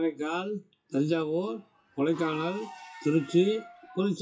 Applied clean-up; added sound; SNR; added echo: classical method WPE with log-MMSE.